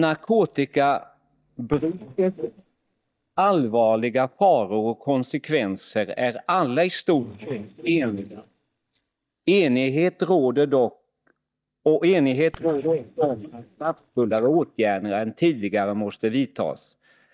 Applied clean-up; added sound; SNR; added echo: neural mask model DeepFilterNet 3.